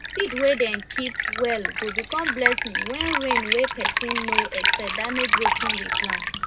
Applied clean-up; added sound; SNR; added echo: none; Liquid; -2 dB; reverberation time 0.2 s.